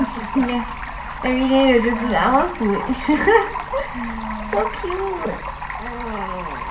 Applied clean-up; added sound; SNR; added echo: none; Stream; 8 dB; reverberation time 1.1 s.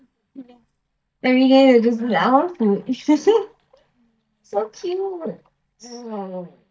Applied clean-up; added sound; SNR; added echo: neural mask model DeepFilterNet 3.